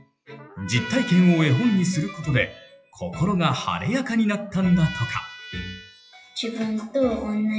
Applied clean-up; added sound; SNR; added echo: classical method WPE with log-MMSE.